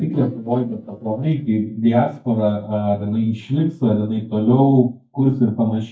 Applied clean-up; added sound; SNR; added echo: neural mask model DeepFilterNet 3.